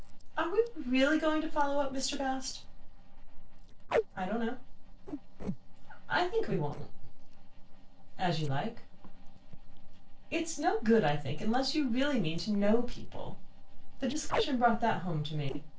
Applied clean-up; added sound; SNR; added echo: neural separator model SepFormer DNS4.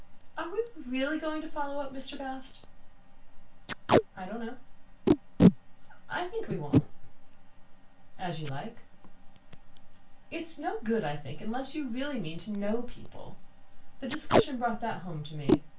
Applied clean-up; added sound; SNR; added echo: none; Packing tape, duct tape; -1 dB; reverberation time 0.3 s.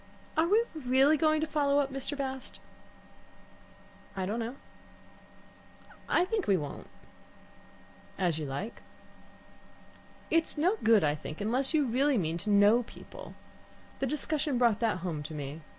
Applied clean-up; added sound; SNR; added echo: none; none; none; none.